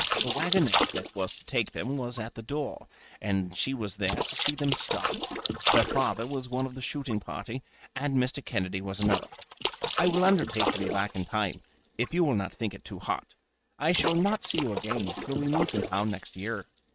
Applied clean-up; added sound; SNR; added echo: neural mask model RNNoise.